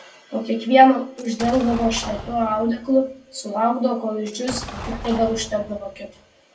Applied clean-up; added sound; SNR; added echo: none; Explosion; 13 dB; reverberation time 0.2 s.